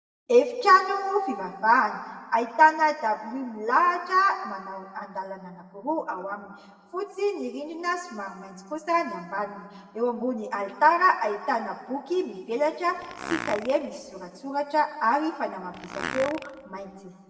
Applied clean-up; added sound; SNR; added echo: none; Fart; 11 dB; reverberation time 1.4 s.